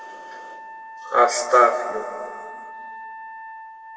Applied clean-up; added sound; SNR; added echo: none; Wind instrument, woodwind instrument; 14 dB; reverberation time 1.9 s.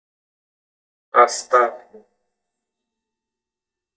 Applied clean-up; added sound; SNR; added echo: neural mask model DeepFilterNet 3.